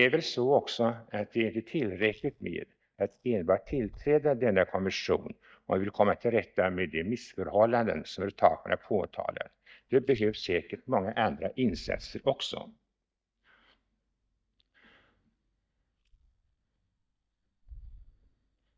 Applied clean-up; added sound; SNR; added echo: neural mask model DeepFilterNet 3.